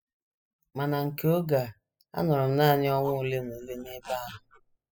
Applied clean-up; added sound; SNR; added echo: classical method spectral subtraction.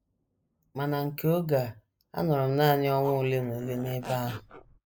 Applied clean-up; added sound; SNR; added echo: neural mask model Resemble Enhance denoiser.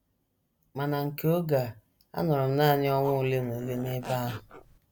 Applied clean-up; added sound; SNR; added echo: none; Zipper (clothing); 15 dB; none.